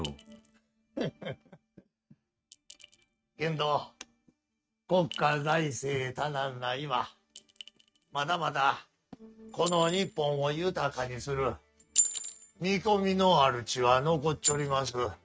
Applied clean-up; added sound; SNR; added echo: neural mask model RNNoise.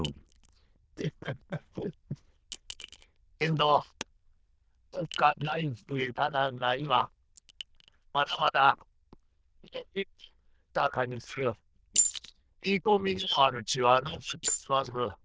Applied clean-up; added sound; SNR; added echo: neural diffusion model UNIVERSE++.